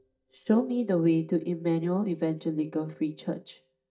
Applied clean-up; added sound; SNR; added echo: neural mask model DeepFilterNet 3.